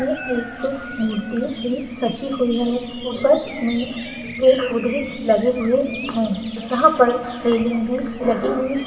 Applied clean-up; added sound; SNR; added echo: none; Bird vocalization, bird call, bird song; 14 dB; reverberation time 2.7 s.